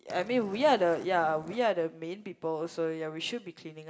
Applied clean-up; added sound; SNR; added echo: none; Skateboard; 17 dB; reverberation time 0.5 s.